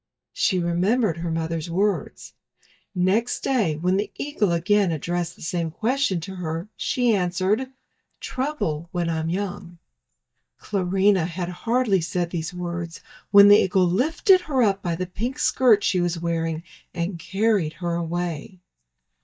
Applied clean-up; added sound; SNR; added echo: neural mask model DeepFilterNet 3.